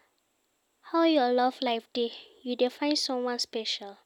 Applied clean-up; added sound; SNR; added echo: none; none; none; none.